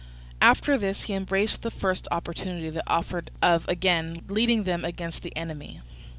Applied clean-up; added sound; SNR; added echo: none; none; none; none.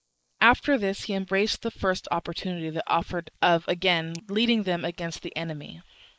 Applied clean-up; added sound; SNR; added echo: neural mask model Resemble Enhance denoiser.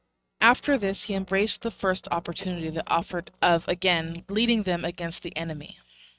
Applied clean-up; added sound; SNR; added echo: neural mask model RNNoise.